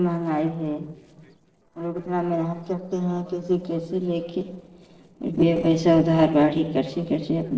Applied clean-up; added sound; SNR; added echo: neural separator model SepFormer DNS4.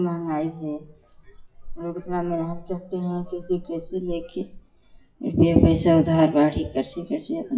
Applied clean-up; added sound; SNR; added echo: classical method WPE with log-MMSE.